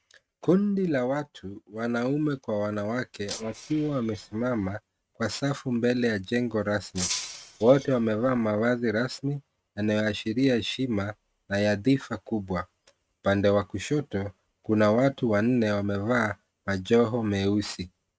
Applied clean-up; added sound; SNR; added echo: neural mask model RNNoise.